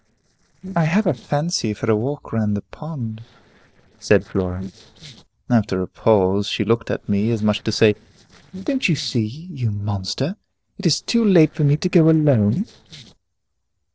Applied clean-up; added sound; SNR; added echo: neural separator model SepFormer DNS4.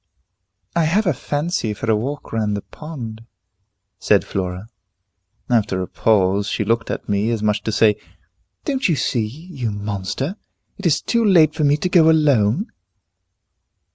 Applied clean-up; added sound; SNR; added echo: none; none; none; none.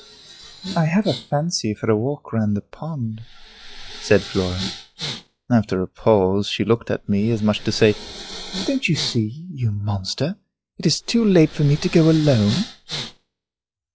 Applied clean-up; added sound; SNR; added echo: classical method log-MMSE.